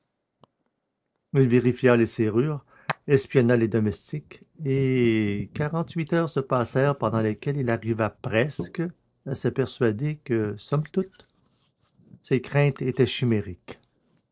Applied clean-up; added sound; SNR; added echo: neural separator model SepFormer DNS4.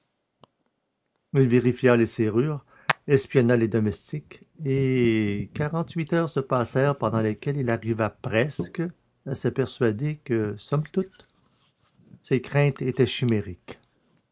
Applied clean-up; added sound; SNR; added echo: none; Hands; 16 dB; none.